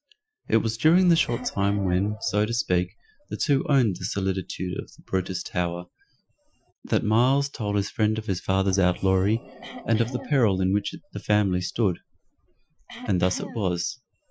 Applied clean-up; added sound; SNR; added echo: classical method Wiener filter.